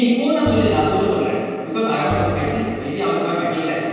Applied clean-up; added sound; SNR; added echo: none; Drum; 10 dB; reverberation time 2.1 s.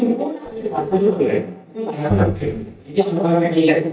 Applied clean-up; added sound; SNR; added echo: neural mask model DeepFilterNet 3.